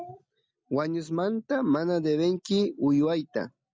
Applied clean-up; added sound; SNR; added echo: none; none; none; none.